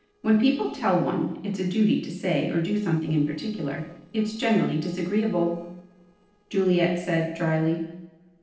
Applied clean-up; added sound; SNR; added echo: neural separator model SepFormer DNS4.